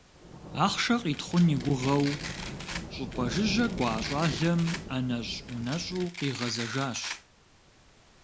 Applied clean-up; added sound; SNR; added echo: none; Domestic sounds, home sounds + Rain / Thunderstorm; 9 dB; none.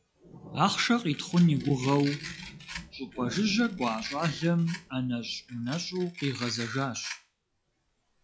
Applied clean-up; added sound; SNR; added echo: classical method log-MMSE.